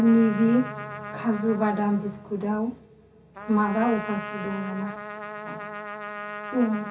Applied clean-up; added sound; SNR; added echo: none; Trumpet; 11 dB; reverberation time 0.3 s.